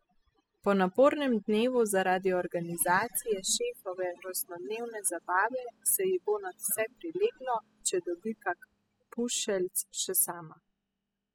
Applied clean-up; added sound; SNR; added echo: classical method spectral subtraction.